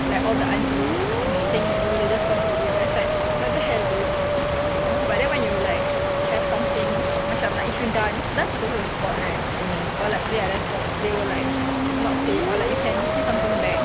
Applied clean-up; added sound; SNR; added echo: none; Musical instrument + Stream; -3 dB; none.